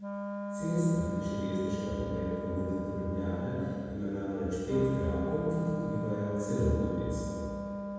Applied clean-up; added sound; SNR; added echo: none; Wind instrument, woodwind instrument; 5 dB; reverberation time 2.1 s.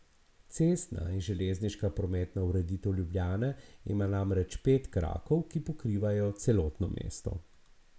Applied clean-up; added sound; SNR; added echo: none; none; none; none.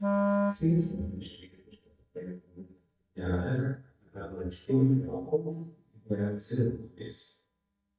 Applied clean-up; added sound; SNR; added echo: neural mask model DeepFilterNet 3.